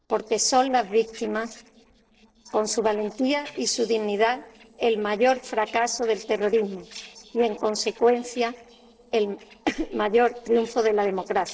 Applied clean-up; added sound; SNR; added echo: neural separator model SepFormer DNS4.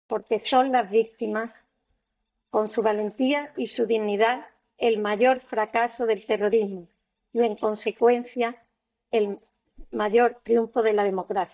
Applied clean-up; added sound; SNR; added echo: neural mask model DeepFilterNet 3.